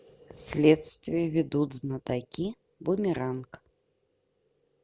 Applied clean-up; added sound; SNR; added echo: none; none; none; none.